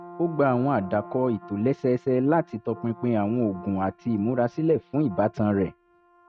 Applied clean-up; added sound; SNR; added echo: neural mask model RNNoise.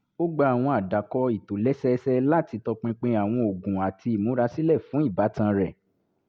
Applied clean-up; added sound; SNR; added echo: none; none; none; none.